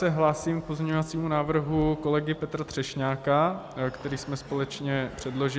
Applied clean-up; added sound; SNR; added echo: none; none; none; none.